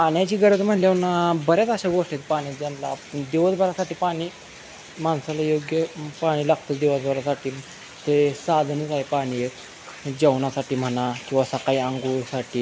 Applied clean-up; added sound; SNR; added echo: none; none; none; none.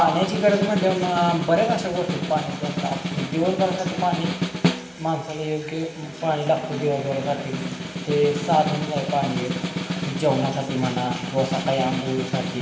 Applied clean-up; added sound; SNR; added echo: none; Snare drum; 4 dB; reverberation time 1.4 s.